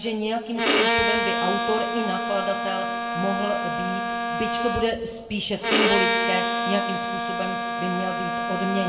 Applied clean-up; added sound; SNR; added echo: none; Bowed string instrument; -2 dB; reverberation time 1.6 s.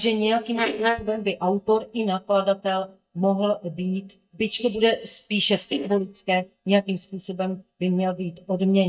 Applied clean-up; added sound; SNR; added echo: neural mask model DeepFilterNet 3.